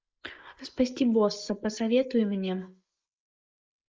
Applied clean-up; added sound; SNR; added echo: neural mask model Resemble Enhance denoiser.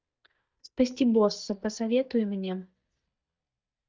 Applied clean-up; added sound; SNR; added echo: neural mask model DeepFilterNet 3.